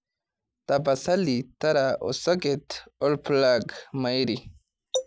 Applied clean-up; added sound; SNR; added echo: none; none; none; none.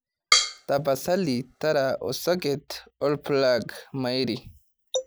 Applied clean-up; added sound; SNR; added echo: none; Drum kit; 2 dB; none.